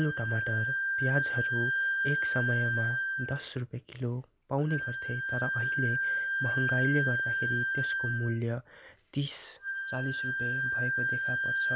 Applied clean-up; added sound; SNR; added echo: none; Wind instrument, woodwind instrument; -2 dB; none.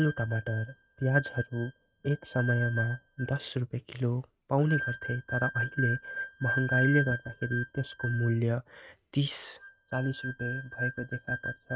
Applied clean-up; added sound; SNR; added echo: neural mask model RNNoise.